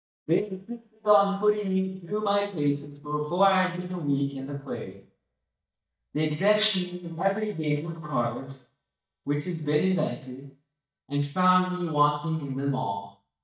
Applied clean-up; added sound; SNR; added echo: neural mask model DeepFilterNet 3.